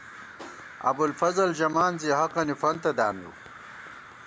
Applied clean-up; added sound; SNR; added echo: none; Crow; 18 dB; none.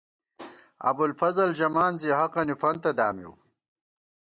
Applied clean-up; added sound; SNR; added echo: none; none; none; none.